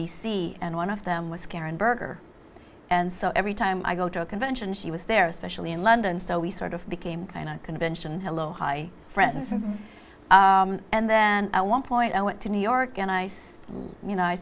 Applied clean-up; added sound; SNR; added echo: none; none; none; none.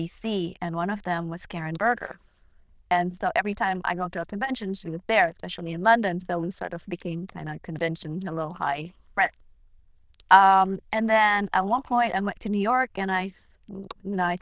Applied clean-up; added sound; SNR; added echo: neural diffusion model UNIVERSE++.